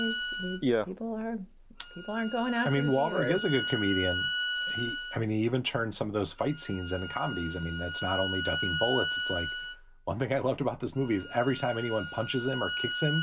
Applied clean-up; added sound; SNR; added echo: none; Bowed string instrument; 4 dB; none.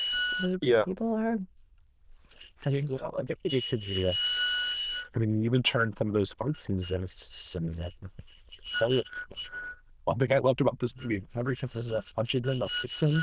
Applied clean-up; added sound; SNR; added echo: neural diffusion model UNIVERSE++.